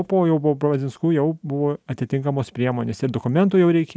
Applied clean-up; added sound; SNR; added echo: none; none; none; none.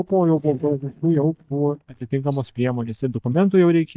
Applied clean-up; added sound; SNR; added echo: neural mask model DeepFilterNet 3.